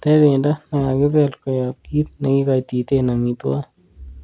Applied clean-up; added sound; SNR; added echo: none; none; none; none.